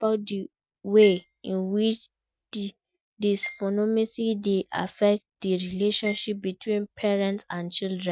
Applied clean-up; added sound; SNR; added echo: neural mask model RNNoise.